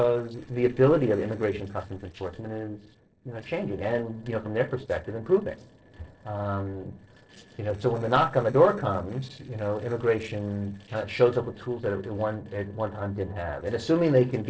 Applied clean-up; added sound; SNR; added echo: neural separator model SepFormer DNS4.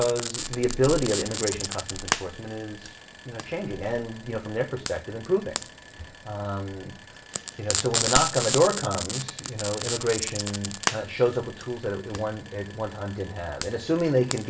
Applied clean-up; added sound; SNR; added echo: none; Frying (food); 5 dB; reverberation time 0.3 s.